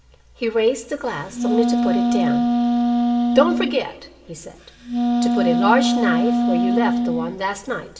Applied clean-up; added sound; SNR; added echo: none; Wind instrument, woodwind instrument; -4 dB; reverberation time 2.4 s.